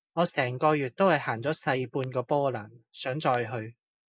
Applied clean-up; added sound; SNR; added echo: none; none; none; none.